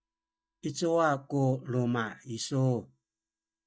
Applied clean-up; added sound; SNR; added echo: neural mask model DeepFilterNet 3.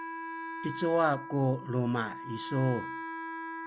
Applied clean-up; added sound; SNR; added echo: none; Wind instrument, woodwind instrument; 8 dB; none.